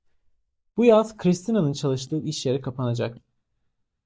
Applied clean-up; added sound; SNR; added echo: neural mask model DeepFilterNet 3.